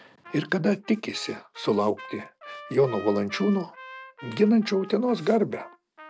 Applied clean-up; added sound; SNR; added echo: none; Trumpet; 19 dB; none.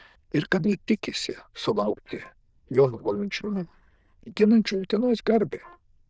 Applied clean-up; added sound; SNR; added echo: neural diffusion model UNIVERSE++.